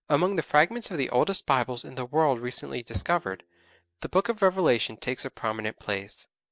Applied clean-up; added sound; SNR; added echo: neural mask model DeepFilterNet 3.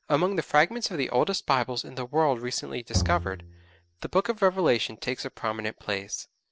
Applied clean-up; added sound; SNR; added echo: none; Bowed string instrument; 6 dB; none.